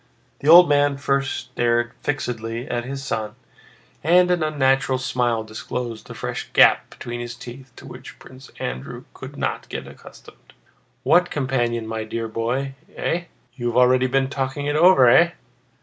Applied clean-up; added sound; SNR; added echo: none; none; none; none.